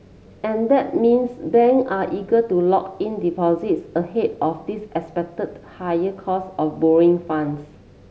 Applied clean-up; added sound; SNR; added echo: none; none; none; none.